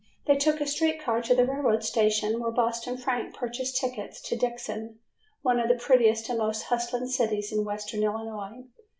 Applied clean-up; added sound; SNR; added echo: none; none; none; none.